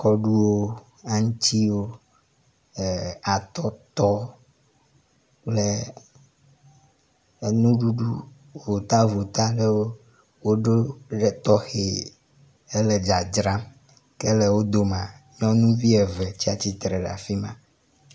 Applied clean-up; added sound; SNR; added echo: none; none; none; none.